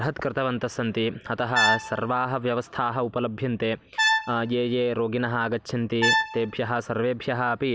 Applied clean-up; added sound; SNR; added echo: none; Brass instrument; 2 dB; none.